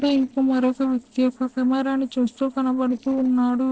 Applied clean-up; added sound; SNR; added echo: neural separator model SepFormer DNS4.